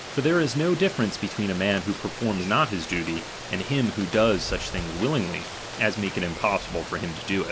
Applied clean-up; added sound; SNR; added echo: none; Rain; 10 dB; none.